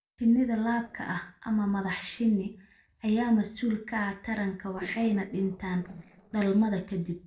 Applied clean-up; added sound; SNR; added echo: neural separator model SepFormer DNS4.